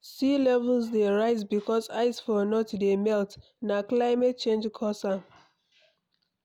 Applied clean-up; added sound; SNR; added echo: none; none; none; none.